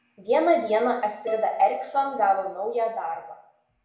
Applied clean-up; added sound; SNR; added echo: none; Bowed string instrument; 13 dB; reverberation time 0.7 s.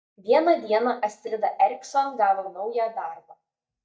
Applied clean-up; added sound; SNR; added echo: neural mask model DeepFilterNet 3.